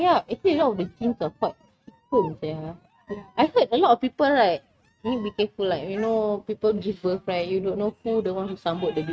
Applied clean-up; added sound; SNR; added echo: neural mask model RNNoise.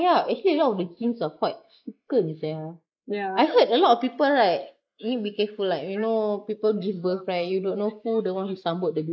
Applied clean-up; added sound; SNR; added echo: neural mask model Resemble Enhance denoiser.